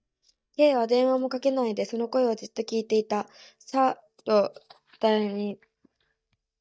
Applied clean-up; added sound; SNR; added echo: neural mask model DeepFilterNet 3.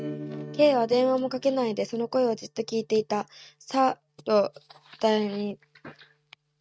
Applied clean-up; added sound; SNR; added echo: neural mask model RNNoise.